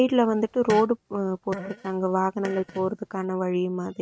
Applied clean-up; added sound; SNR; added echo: neural mask model RNNoise.